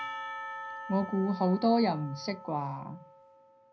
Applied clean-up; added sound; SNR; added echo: none; Percussion; 11 dB; reverberation time 0.4 s.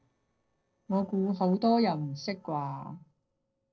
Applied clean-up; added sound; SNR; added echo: neural separator model SepFormer DNS4.